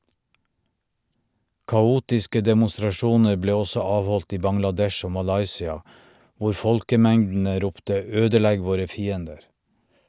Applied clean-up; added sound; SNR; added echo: none; none; none; none.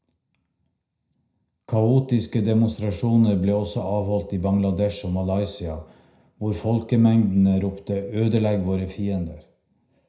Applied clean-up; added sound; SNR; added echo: none; none; none; reverberation time 0.5 s.